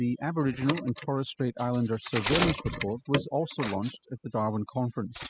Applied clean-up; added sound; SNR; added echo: classical method spectral subtraction.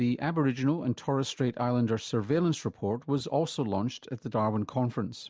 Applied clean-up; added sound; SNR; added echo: none; none; none; none.